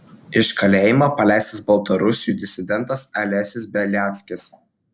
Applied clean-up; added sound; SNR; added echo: none; none; none; none.